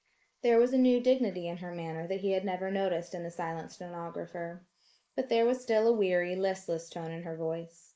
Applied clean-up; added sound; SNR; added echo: neural mask model Resemble Enhance denoiser.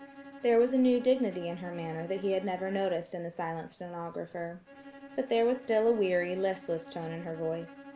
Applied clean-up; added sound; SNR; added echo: none; Bowed string instrument; 19 dB; none.